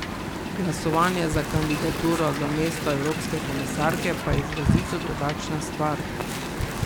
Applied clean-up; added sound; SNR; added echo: none; Wind; 1 dB; none.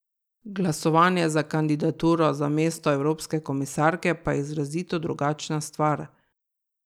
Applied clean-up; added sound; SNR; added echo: none; none; none; none.